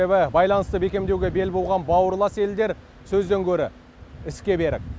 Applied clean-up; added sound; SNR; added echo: none; none; none; none.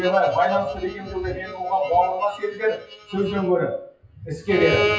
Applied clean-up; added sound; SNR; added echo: classical method WPE with log-MMSE.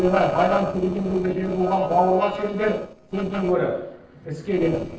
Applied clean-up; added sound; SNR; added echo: neural separator model SepFormer DNS4.